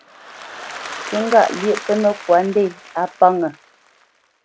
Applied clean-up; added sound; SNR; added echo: none; Applause; 14 dB; none.